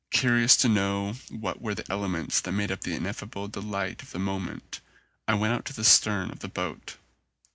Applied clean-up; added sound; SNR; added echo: none; none; none; none.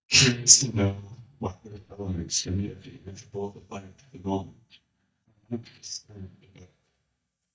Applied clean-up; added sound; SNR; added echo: neural mask model DeepFilterNet 3.